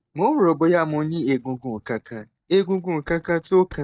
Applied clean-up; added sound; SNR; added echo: neural mask model DeepFilterNet 3.